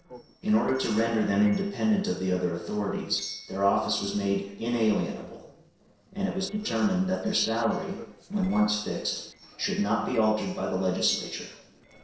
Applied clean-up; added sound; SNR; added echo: neural separator model SepFormer DNS4.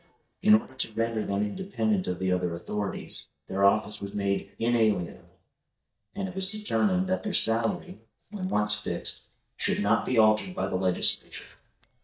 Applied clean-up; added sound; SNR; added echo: neural mask model DeepFilterNet 3.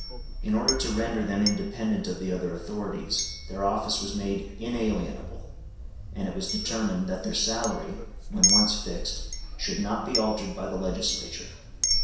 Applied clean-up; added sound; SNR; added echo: none; Chink, clink; 2 dB; reverberation time 0.7 s.